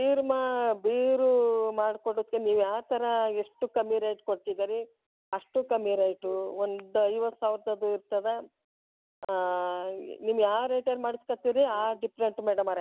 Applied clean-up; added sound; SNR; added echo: none; none; none; none.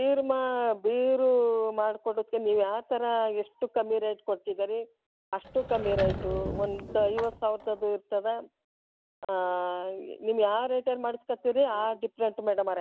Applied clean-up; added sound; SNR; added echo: none; Sliding door / Wood; 9 dB; none.